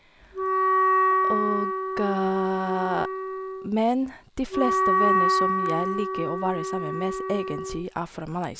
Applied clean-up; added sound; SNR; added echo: none; Wind instrument, woodwind instrument; -3 dB; none.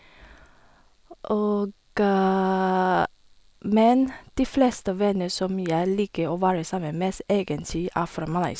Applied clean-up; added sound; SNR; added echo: none; none; none; none.